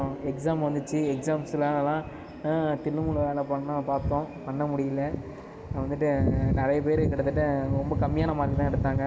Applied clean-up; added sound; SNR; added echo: none; none; none; none.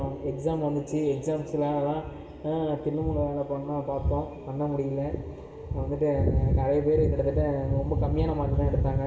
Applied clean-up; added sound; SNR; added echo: none; none; none; reverberation time 0.6 s.